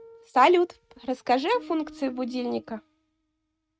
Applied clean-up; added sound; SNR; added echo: neural mask model RNNoise.